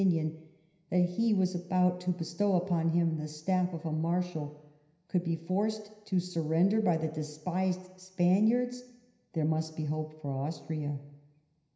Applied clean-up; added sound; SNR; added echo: none; none; none; reverberation time 0.9 s.